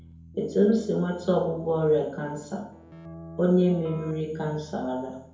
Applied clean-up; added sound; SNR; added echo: none; Keyboard (musical); 19 dB; reverberation time 2.6 s.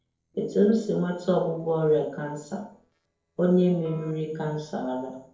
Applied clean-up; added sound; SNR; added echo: neural separator model SepFormer DNS4.